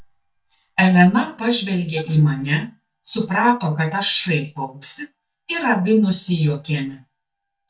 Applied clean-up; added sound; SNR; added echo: neural mask model DeepFilterNet 3.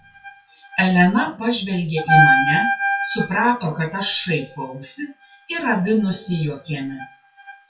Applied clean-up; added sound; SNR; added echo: classical method WPE with log-MMSE.